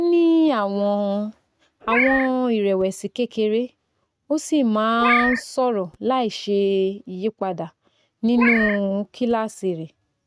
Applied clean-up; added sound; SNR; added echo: neural mask model RNNoise.